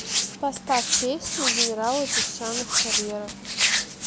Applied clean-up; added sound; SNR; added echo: none; Hands; -4 dB; none.